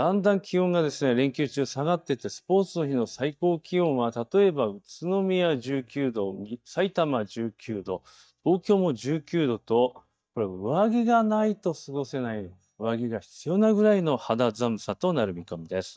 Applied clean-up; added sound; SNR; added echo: neural mask model DeepFilterNet 3.